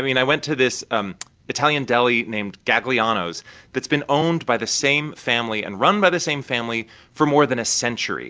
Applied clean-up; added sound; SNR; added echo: none; none; none; none.